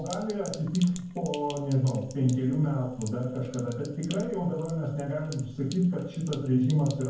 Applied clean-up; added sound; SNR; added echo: none; Sink (filling or washing); 19 dB; reverberation time 0.9 s.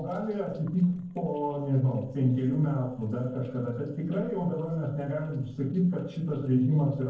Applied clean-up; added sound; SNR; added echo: neural separator model SepFormer DNS4.